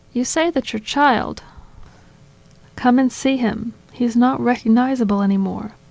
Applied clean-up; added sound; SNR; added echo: none; none; none; none.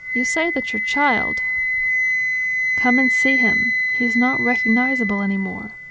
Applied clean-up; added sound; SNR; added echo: none; Wind instrument, woodwind instrument; -3 dB; none.